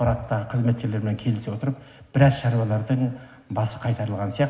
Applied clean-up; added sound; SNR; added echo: none; none; none; none.